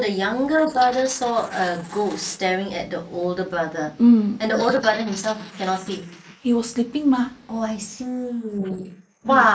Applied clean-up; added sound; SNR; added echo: neural mask model Resemble Enhance denoiser.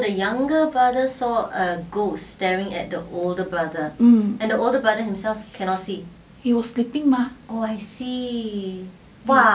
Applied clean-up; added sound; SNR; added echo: none; none; none; none.